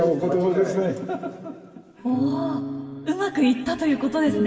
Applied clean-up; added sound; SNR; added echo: none; none; none; reverberation time 2.3 s.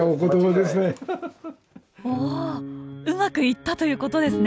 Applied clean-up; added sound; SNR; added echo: none; none; none; none.